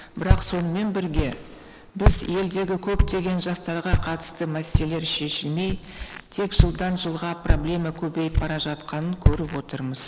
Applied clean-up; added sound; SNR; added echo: none; Walk, footsteps; -1 dB; none.